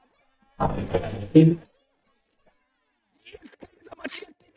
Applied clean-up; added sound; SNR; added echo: neural mask model DeepFilterNet 3.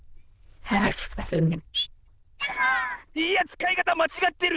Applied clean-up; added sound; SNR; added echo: neural diffusion model UNIVERSE++.